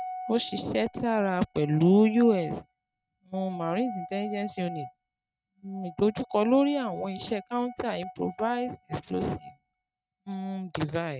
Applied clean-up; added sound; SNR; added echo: neural mask model RNNoise.